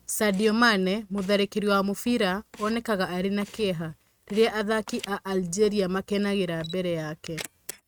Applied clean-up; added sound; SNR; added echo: neural mask model RNNoise.